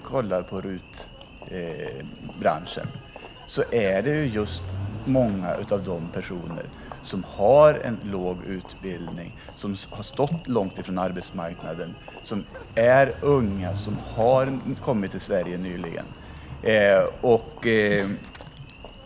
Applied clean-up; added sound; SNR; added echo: none; Engine; 15 dB; none.